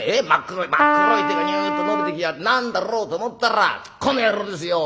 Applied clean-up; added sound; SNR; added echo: none; Trumpet; -1 dB; none.